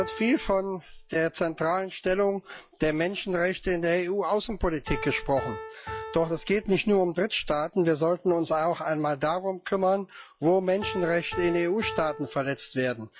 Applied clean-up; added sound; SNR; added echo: classical method log-MMSE.